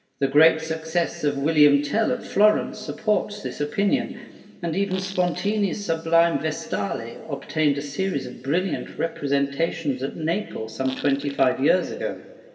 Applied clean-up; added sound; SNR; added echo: none; Fart; 19 dB; reverberation time 2.6 s.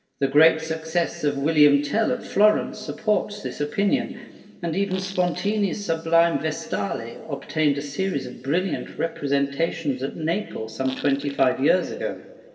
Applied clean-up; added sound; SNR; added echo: neural separator model SepFormer DNS4.